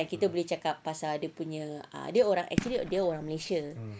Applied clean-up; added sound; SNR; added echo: none; Fireworks; 6 dB; none.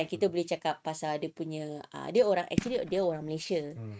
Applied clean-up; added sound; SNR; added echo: neural mask model RNNoise.